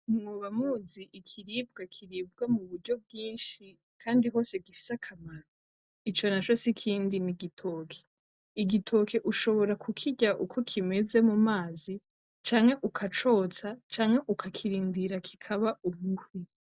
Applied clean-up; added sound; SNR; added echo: none; none; none; none.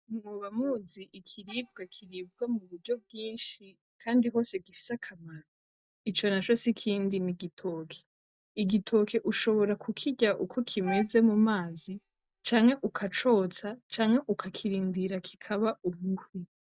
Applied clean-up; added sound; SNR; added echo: neural mask model DeepFilterNet 3.